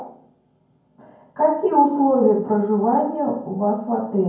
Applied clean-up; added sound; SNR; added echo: none; none; none; reverberation time 0.9 s.